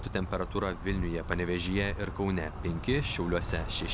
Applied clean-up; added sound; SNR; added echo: none; Insect; 5 dB; none.